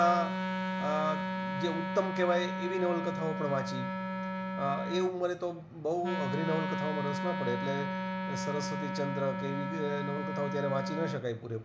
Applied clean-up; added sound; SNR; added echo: none; Wind instrument, woodwind instrument; 1 dB; reverberation time 0.4 s.